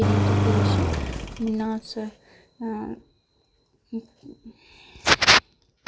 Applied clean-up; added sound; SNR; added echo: none; Engine; -4 dB; none.